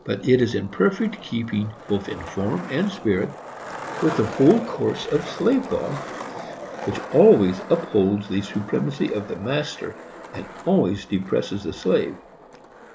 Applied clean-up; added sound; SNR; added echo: none; Skateboard; 13 dB; none.